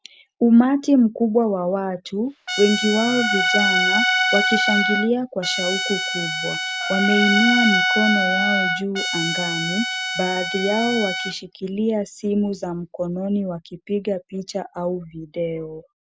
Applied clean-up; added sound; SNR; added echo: none; Trumpet + Trumpet; 0 dB; none.